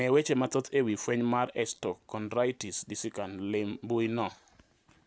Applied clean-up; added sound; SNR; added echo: none; none; none; none.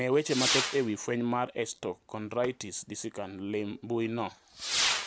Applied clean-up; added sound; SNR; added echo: none; Whoosh, swoosh, swish / Fireworks; 4 dB; none.